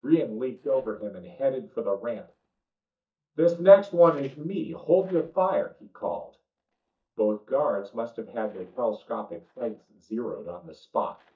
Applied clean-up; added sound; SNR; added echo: neural mask model DeepFilterNet 3.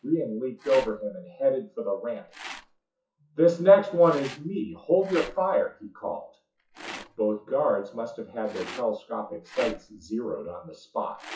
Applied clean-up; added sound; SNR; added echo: classical method WPE with log-MMSE.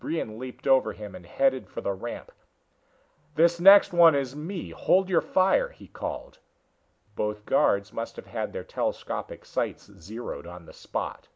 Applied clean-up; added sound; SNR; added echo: none; none; none; none.